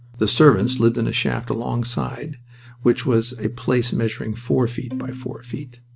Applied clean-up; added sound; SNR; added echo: none; Bowed string instrument; 12 dB; none.